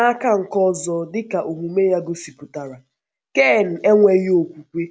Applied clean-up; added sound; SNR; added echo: none; none; none; none.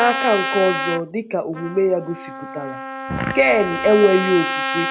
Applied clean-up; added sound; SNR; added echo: none; Fart + Trumpet; 6 dB; none.